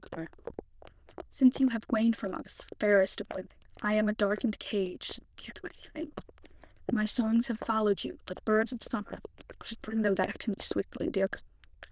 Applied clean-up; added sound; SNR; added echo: neural diffusion model UNIVERSE++.